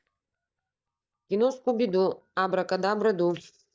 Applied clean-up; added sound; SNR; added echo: neural mask model DeepFilterNet 3.